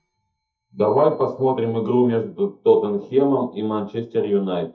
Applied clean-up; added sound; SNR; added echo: neural mask model DeepFilterNet 3.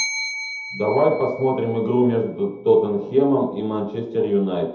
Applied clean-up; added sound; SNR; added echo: none; Bell; 13 dB; reverberation time 0.7 s.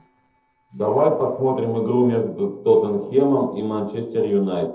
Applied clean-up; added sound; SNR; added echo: neural separator model SepFormer DNS4.